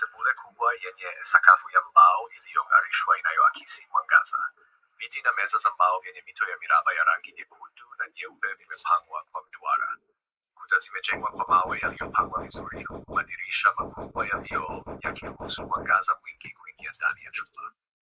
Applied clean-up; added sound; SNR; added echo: neural mask model Resemble Enhance denoiser.